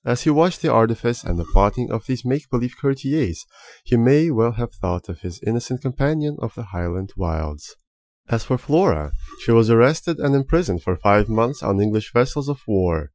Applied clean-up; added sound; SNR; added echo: classical method Wiener filter.